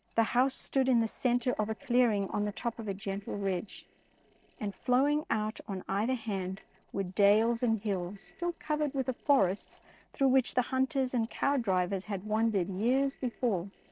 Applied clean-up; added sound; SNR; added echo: neural separator model SepFormer DNS4.